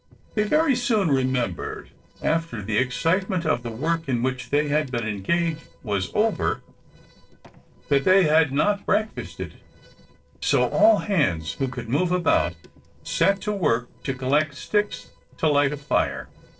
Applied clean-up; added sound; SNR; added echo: neural separator model SepFormer DNS4.